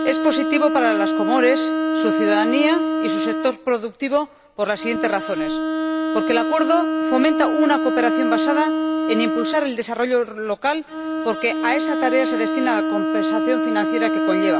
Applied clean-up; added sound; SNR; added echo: none; Bowed string instrument; 0 dB; none.